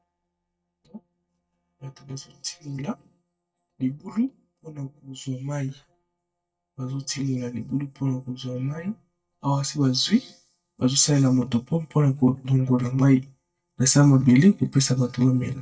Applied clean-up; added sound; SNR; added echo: neural mask model DeepFilterNet 3.